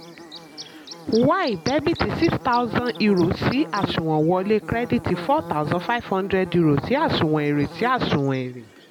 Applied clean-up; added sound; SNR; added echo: none; Buzz / Bird; 16 dB; none.